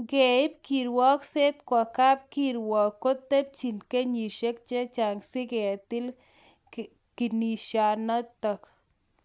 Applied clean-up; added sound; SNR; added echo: none; none; none; none.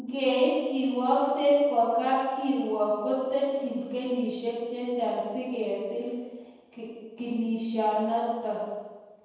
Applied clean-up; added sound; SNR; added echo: none; none; none; reverberation time 1.2 s.